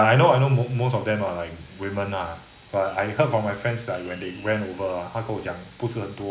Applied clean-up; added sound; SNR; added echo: none; none; none; none.